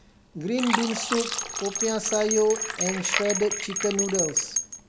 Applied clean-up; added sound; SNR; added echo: none; Bell + Fill (with liquid); 2 dB; none.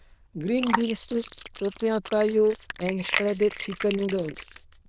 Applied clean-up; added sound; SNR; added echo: neural diffusion model UNIVERSE++.